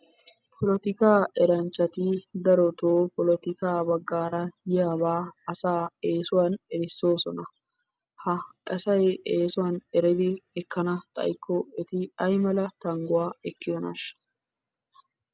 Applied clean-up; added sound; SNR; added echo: none; none; none; none.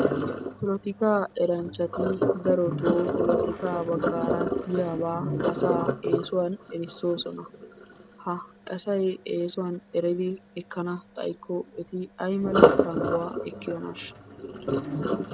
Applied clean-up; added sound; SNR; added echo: none; Sink (filling or washing); -1 dB; none.